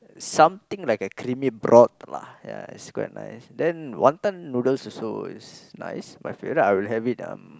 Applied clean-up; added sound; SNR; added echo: none; none; none; none.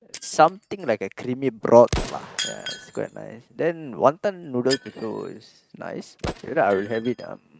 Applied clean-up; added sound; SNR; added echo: neural mask model RNNoise.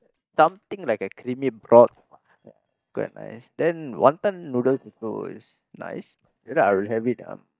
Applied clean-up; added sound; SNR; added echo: neural mask model DeepFilterNet 3.